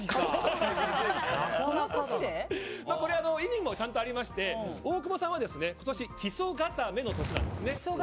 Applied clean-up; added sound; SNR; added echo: none; Walk, footsteps; 2 dB; none.